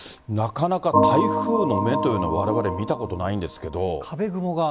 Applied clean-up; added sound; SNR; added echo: none; Organ; 1 dB; none.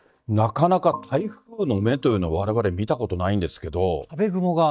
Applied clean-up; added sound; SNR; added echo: neural mask model DeepFilterNet 3.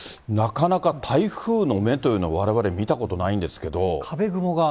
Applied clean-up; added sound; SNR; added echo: none; none; none; none.